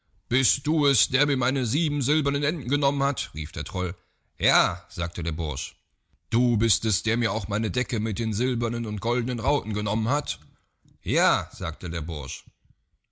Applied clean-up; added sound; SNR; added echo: none; none; none; none.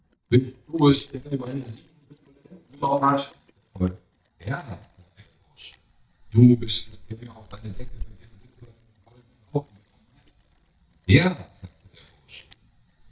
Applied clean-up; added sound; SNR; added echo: neural mask model DeepFilterNet 3.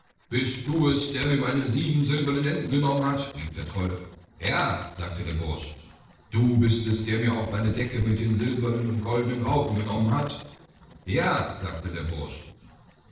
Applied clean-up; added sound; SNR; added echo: neural separator model SepFormer DNS4.